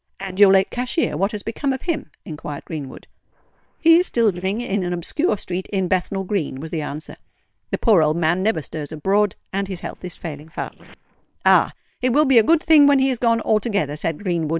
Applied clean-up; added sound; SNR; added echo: neural separator model SepFormer WHAM!.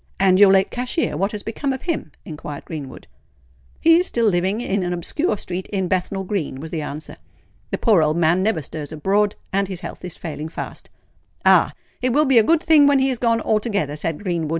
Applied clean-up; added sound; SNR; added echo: none; none; none; none.